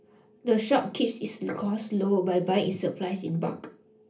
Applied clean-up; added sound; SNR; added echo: none; none; none; reverberation time 0.3 s.